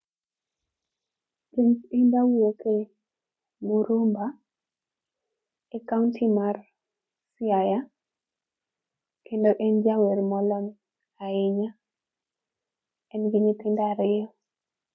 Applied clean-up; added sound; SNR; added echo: none; none; none; none.